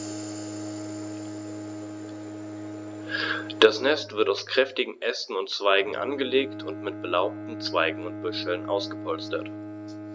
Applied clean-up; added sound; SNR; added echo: none; Bowed string instrument; 9 dB; none.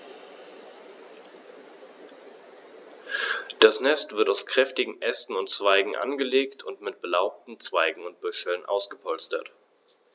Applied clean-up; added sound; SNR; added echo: none; none; none; none.